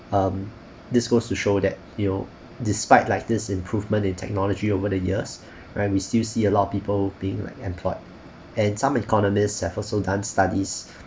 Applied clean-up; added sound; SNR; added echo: none; none; none; none.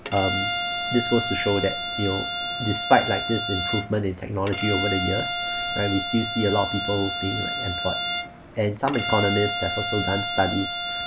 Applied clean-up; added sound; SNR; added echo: none; Bowed string instrument; 2 dB; none.